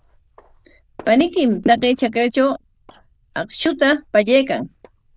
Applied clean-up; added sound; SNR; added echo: neural diffusion model UNIVERSE++.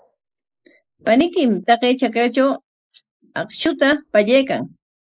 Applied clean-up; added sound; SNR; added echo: neural mask model Resemble Enhance denoiser.